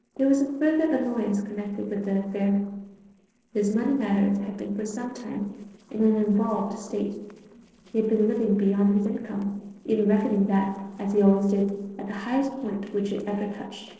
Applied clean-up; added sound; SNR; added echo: neural separator model SepFormer DNS4.